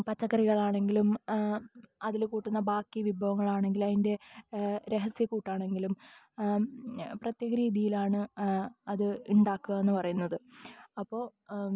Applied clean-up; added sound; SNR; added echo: none; none; none; none.